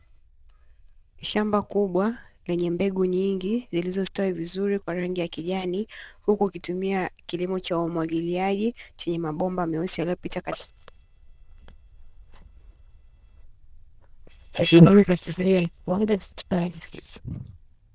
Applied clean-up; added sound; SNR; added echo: neural diffusion model UNIVERSE++.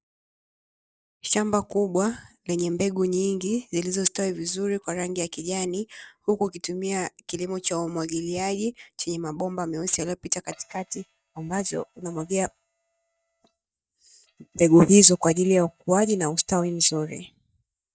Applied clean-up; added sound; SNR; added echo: neural mask model DeepFilterNet 3.